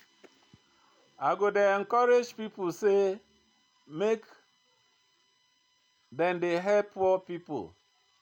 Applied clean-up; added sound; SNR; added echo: none; none; none; none.